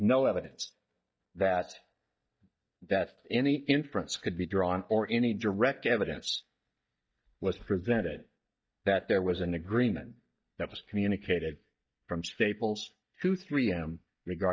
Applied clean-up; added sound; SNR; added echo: neural mask model DeepFilterNet 3.